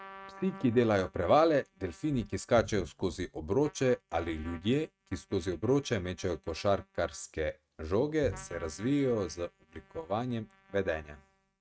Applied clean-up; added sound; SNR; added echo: neural mask model RNNoise.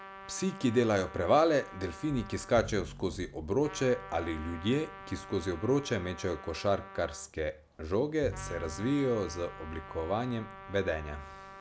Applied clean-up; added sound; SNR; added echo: none; Trumpet + Bowed string instrument; 14 dB; none.